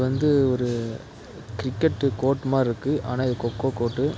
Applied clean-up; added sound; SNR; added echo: none; none; none; none.